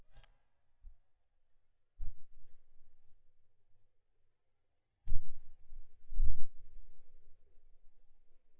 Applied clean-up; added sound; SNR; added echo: neural mask model DeepFilterNet 3.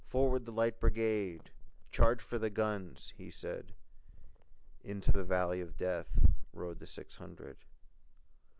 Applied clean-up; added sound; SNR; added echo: none; none; none; none.